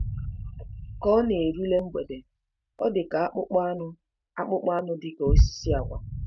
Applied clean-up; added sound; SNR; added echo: neural mask model RNNoise.